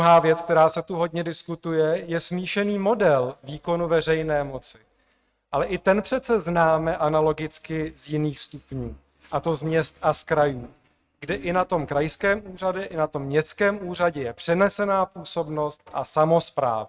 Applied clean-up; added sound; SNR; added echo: neural mask model RNNoise.